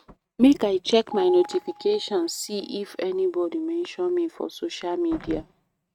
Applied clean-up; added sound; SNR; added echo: neural mask model RNNoise.